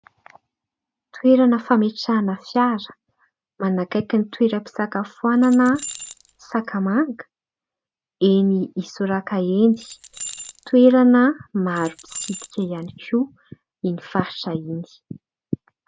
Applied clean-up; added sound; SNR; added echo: none; Keys jangling; 16 dB; none.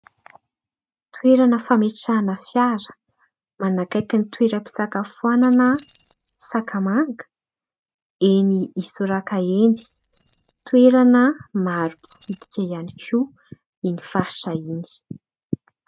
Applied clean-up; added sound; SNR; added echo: neural mask model RNNoise.